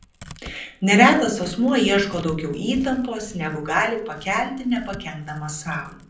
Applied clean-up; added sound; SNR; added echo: none; Tearing; 20 dB; reverberation time 0.6 s.